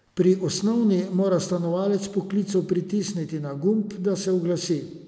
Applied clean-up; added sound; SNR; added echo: none; none; none; none.